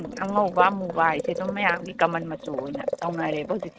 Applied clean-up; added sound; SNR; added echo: neural mask model RNNoise.